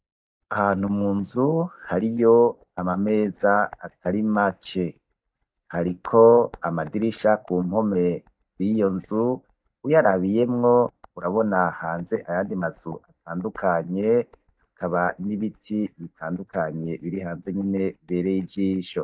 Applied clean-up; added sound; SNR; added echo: neural mask model DeepFilterNet 3.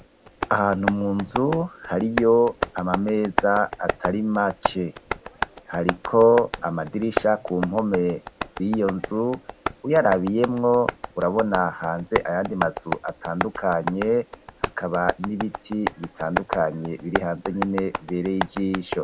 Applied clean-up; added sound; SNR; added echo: none; Tap; 7 dB; none.